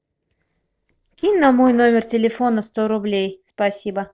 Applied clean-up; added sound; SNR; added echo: neural separator model SepFormer DNS4.